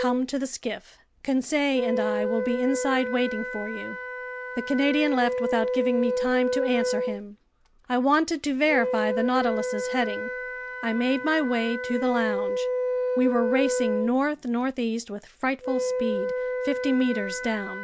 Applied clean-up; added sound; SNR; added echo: none; Wind instrument, woodwind instrument; 3 dB; none.